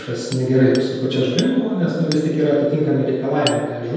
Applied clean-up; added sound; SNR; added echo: none; Hammer; 18 dB; reverberation time 1.2 s.